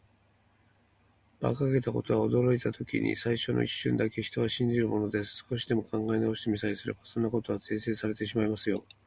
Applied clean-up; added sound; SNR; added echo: none; none; none; none.